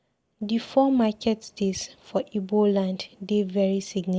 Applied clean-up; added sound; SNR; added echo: none; none; none; none.